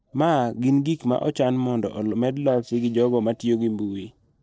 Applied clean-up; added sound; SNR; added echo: neural separator model SepFormer DNS4.